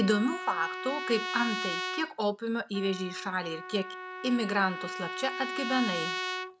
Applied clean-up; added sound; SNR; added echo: none; Trumpet; 6 dB; none.